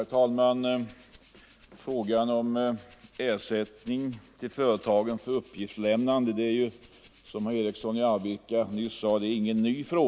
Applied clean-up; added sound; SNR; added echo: none; Rattle (instrument); 14 dB; none.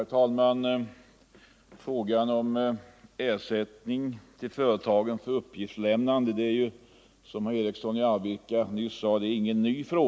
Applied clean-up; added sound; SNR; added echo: none; none; none; none.